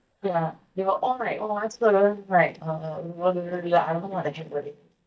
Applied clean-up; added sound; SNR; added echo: neural mask model DeepFilterNet 3.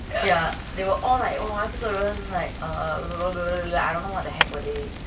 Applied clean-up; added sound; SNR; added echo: none; Fire; 6 dB; reverberation time 0.2 s.